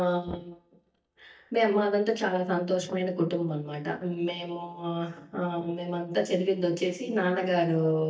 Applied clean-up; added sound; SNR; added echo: neural mask model DeepFilterNet 3.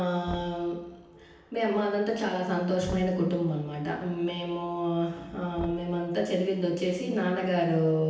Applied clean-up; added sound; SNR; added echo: none; Knock; 19 dB; reverberation time 0.9 s.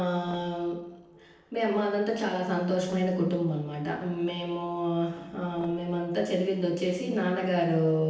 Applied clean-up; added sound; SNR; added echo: neural separator model SepFormer DNS4.